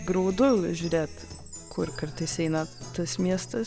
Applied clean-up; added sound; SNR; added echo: none; Chime + Guitar; 15 dB; none.